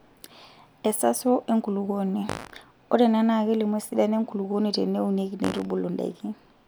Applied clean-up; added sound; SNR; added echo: none; Fart; 9 dB; none.